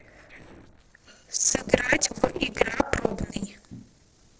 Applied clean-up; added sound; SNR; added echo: neural separator model SepFormer DNS4.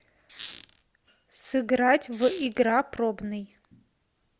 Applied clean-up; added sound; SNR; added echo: none; Squeak; 13 dB; none.